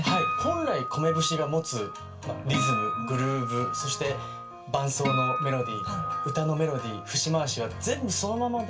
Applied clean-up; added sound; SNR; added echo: none; Acoustic guitar; 3 dB; reverberation time 0.2 s.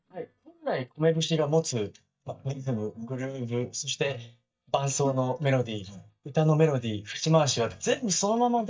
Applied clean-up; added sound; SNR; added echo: neural mask model DeepFilterNet 3.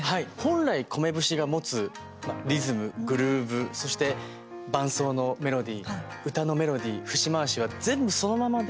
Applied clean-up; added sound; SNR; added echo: none; none; none; none.